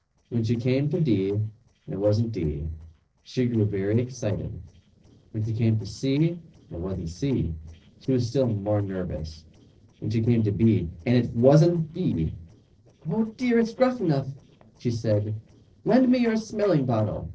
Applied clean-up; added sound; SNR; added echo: neural separator model SepFormer DNS4.